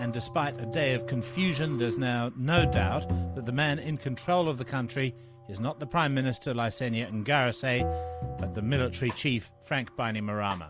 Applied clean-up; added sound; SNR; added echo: none; Bell; 9 dB; none.